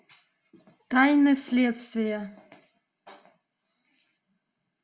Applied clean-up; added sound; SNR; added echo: none; none; none; none.